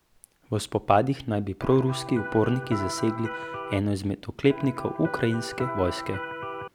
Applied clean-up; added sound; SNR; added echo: none; Electric guitar; 8 dB; none.